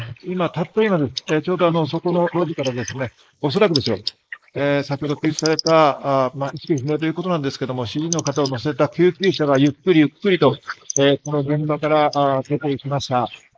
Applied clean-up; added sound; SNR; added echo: neural mask model Resemble Enhance denoiser.